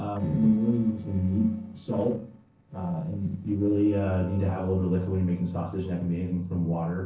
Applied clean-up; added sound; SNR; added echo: neural separator model SepFormer DNS4.